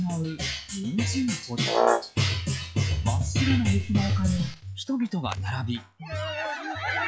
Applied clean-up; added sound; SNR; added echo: classical method log-MMSE.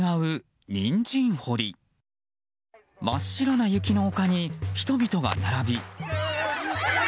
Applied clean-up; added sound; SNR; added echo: none; none; none; none.